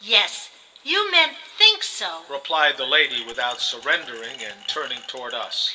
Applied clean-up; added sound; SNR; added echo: none; Glass; 19 dB; reverberation time 2.7 s.